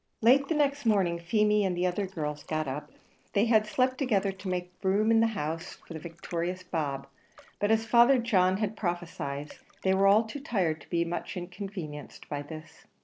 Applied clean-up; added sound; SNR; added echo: neural separator model SepFormer DNS4.